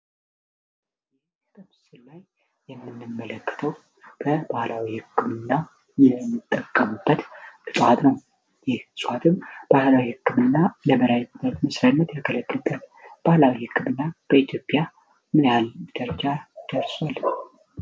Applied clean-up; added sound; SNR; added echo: none; none; none; none.